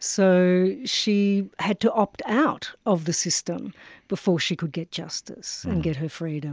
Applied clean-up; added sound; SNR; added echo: none; none; none; none.